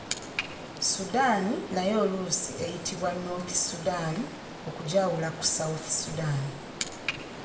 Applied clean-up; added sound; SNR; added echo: none; Stream; 11 dB; reverberation time 0.8 s.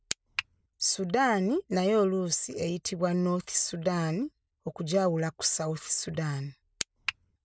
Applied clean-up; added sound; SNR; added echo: none; none; none; none.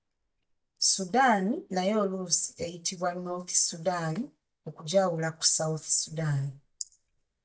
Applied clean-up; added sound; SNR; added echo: neural mask model DeepFilterNet 3.